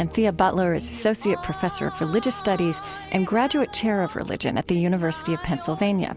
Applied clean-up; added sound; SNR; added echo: none; none; none; none.